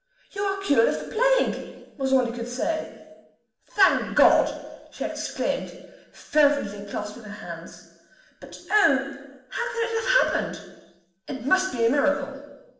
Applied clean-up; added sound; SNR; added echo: none; none; none; reverberation time 1.1 s.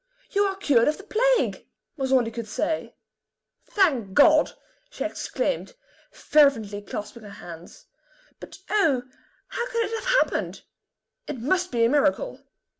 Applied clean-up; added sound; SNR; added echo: none; none; none; none.